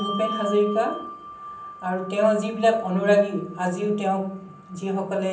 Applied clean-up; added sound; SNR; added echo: none; Bell; 13 dB; reverberation time 0.6 s.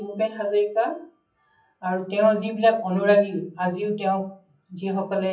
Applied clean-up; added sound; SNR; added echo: classical method WPE with log-MMSE.